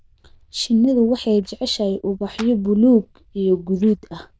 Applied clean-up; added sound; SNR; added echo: neural diffusion model UNIVERSE++.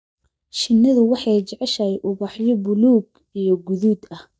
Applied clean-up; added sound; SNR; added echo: neural mask model DeepFilterNet 3.